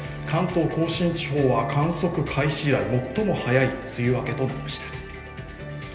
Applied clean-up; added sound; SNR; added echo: none; none; none; reverberation time 1.4 s.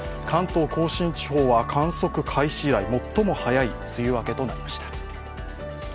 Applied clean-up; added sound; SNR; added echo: none; none; none; none.